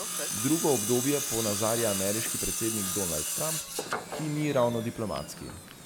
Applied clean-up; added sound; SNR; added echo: none; Tools; 3 dB; none.